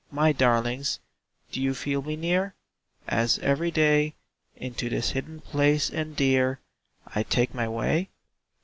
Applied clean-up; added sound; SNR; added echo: none; none; none; none.